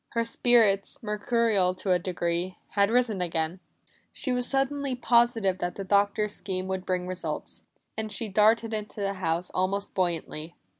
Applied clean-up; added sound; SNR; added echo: none; none; none; none.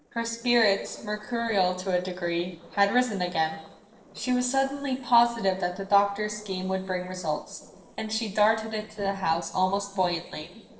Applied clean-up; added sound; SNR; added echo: neural separator model SepFormer DNS4.